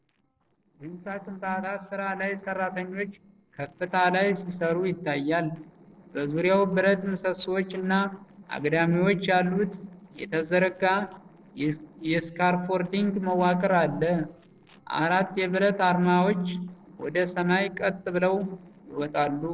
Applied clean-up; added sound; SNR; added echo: neural separator model SepFormer DNS4.